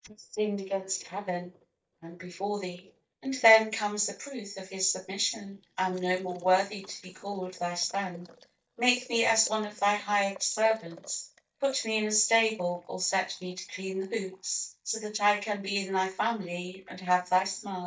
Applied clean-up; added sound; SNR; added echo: neural mask model DeepFilterNet 3.